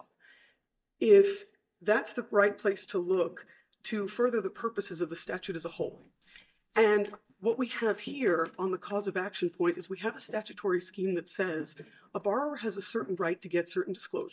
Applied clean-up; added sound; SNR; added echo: neural mask model DeepFilterNet 3.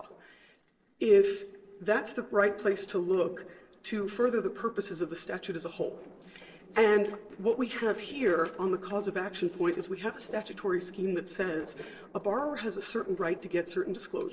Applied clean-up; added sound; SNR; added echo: neural separator model SepFormer DNS4.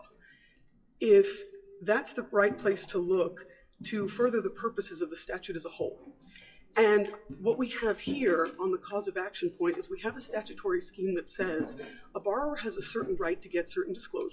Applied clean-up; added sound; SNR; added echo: classical method WPE with log-MMSE.